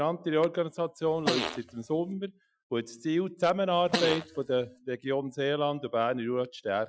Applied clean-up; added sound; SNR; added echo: classical method Wiener filter.